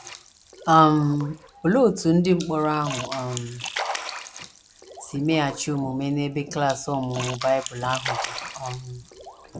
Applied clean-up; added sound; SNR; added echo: none; Splash, splatter; 12 dB; none.